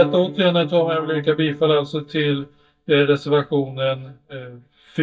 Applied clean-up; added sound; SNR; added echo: neural mask model DeepFilterNet 3.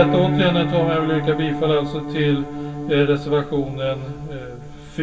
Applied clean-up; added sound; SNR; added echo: none; Piano; 5 dB; reverberation time 0.1 s.